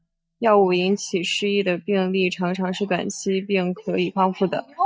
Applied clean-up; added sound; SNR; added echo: neural mask model DeepFilterNet 3.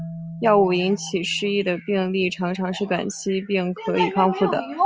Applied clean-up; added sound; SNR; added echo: none; Marimba, xylophone; 19 dB; none.